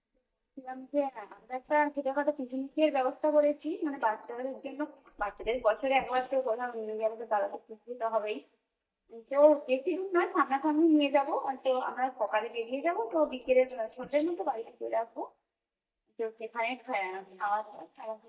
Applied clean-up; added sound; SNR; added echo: neural mask model DeepFilterNet 3.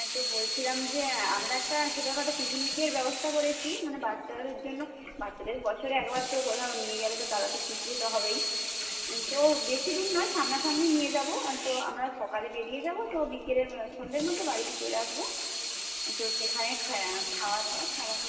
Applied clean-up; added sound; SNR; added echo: none; Sink (filling or washing) / Water tap, faucet; 3 dB; reverberation time 2.5 s.